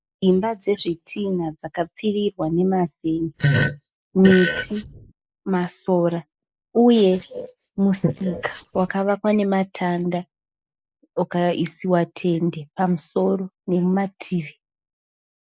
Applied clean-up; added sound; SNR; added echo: neural mask model Resemble Enhance denoiser.